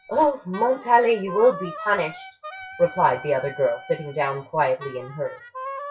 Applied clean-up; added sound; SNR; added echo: classical method WPE with log-MMSE.